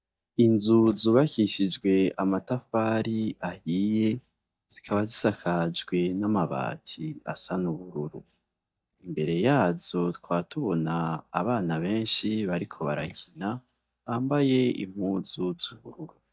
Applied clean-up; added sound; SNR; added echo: neural mask model DeepFilterNet 3.